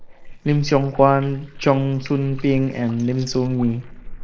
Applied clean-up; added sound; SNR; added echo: neural mask model Resemble Enhance denoiser.